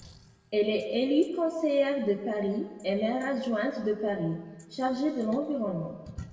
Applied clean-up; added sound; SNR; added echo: none; none; none; reverberation time 1.1 s.